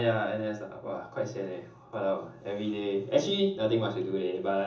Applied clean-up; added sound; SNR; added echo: none; none; none; reverberation time 0.7 s.